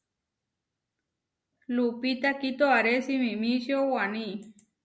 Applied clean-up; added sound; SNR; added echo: none; none; none; none.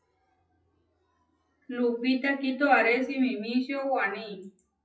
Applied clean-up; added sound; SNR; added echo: classical method WPE with log-MMSE.